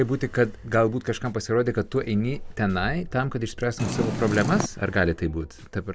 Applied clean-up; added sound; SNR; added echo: none; Purr; 3 dB; none.